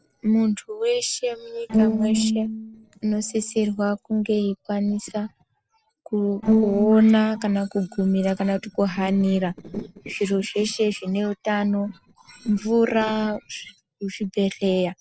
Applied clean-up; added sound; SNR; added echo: neural separator model SepFormer DNS4.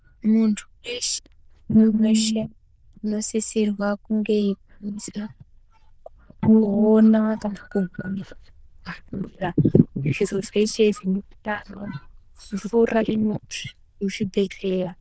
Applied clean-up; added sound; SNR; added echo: neural diffusion model UNIVERSE++.